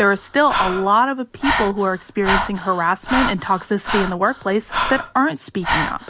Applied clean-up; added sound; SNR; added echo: none; Breathing; 5 dB; none.